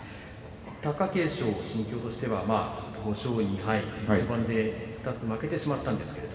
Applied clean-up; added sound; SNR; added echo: none; none; none; reverberation time 2.4 s.